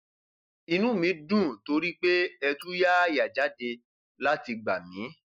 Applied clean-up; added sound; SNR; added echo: neural mask model Resemble Enhance denoiser.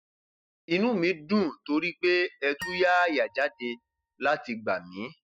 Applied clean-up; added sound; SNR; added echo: classical method spectral subtraction.